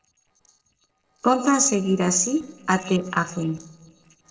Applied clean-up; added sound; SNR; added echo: neural separator model SepFormer DNS4.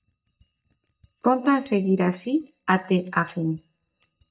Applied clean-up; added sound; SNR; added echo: neural mask model DeepFilterNet 3.